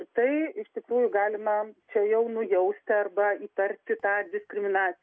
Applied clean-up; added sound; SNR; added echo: none; none; none; none.